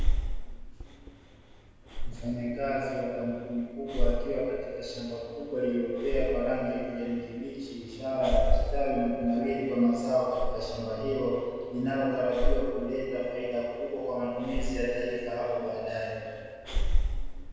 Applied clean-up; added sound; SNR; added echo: none; Breathing; 0 dB; reverberation time 1.9 s.